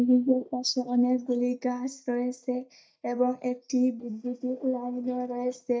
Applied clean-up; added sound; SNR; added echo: neural mask model DeepFilterNet 3.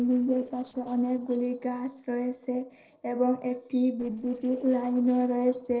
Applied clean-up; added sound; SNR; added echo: neural separator model SepFormer DNS4.